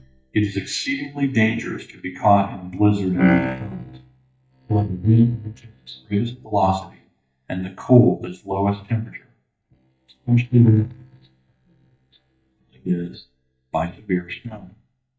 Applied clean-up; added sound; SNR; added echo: neural mask model DeepFilterNet 3.